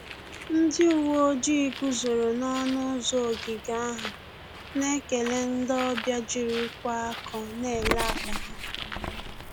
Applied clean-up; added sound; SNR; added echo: none; Bird; 9 dB; none.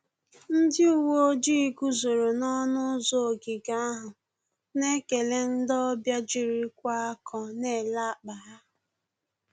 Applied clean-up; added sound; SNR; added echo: none; none; none; none.